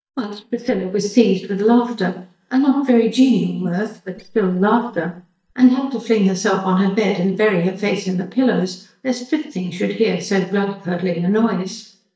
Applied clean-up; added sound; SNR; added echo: neural mask model DeepFilterNet 3.